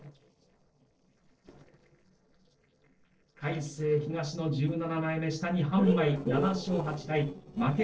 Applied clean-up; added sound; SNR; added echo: neural separator model SepFormer DNS4.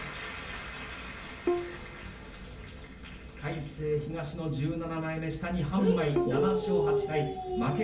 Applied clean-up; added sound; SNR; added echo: none; Bowed string instrument; 4 dB; reverberation time 0.4 s.